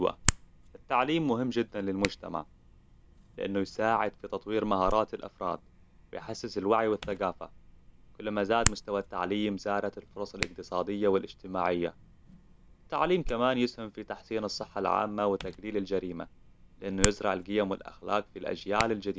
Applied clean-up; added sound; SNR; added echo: none; Hands; 9 dB; none.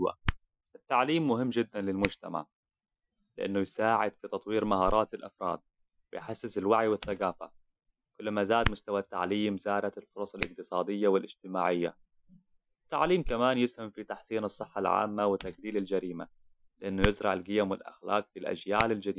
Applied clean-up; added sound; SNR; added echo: classical method Wiener filter.